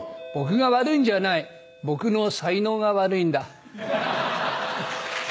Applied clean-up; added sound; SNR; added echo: none; Doorbell; 16 dB; none.